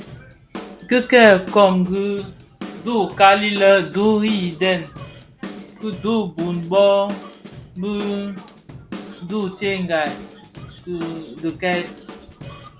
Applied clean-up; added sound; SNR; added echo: none; Drum / Drum kit; 17 dB; none.